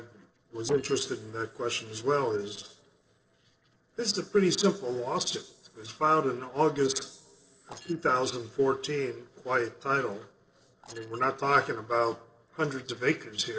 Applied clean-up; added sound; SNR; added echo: neural separator model SepFormer DNS4.